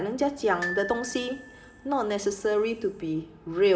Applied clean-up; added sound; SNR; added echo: none; Glockenspiel; 13 dB; reverberation time 2.7 s.